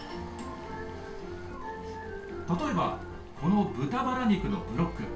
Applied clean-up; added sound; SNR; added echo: none; Boiling; 16 dB; reverberation time 0.3 s.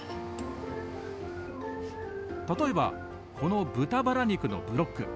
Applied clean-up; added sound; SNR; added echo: none; none; none; none.